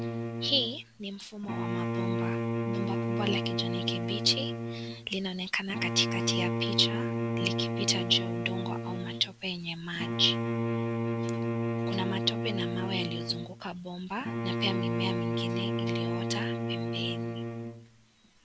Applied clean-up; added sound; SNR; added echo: none; Bowed string instrument; -2 dB; none.